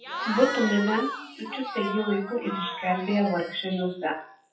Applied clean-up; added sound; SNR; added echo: classical method WPE with log-MMSE.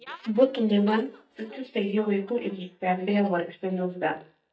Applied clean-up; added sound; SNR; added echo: neural mask model DeepFilterNet 3.